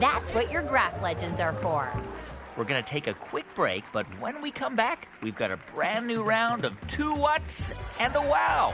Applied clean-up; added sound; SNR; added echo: none; none; none; none.